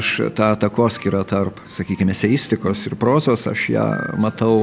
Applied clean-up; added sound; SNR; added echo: none; none; none; none.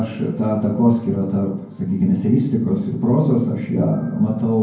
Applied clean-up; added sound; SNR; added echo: none; none; none; reverberation time 0.9 s.